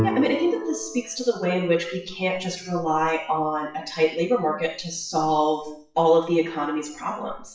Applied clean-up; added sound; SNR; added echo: classical method WPE with log-MMSE.